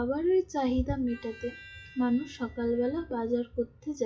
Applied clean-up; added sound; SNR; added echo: classical method WPE with log-MMSE.